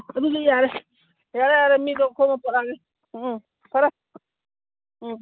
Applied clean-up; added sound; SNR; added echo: none; none; none; none.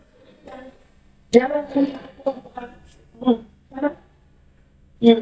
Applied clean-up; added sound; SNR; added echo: neural mask model DeepFilterNet 3.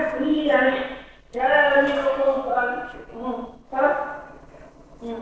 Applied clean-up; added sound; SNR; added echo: neural separator model SepFormer DNS4.